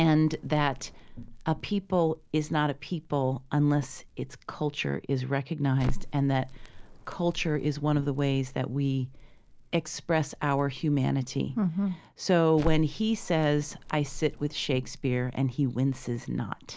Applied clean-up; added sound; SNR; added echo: none; Crackle; 11 dB; none.